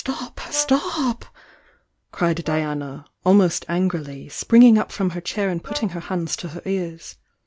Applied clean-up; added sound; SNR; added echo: none; Brass instrument; 20 dB; none.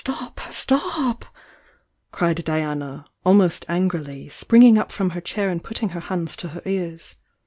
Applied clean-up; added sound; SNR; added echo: none; none; none; none.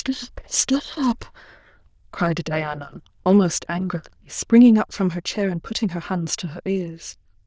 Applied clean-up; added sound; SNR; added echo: neural diffusion model UNIVERSE++.